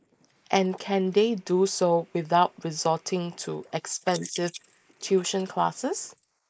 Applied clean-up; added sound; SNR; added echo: neural mask model Resemble Enhance denoiser.